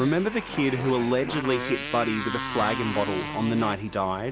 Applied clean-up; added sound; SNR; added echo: none; Motorcycle; 8 dB; none.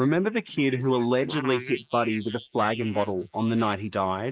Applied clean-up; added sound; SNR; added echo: neural mask model Resemble Enhance denoiser.